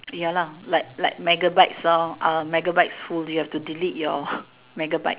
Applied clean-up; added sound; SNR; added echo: none; none; none; none.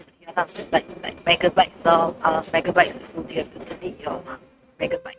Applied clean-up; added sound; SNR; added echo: neural mask model RNNoise.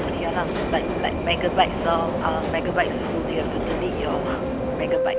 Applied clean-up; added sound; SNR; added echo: none; Subway, metro, underground; -2 dB; none.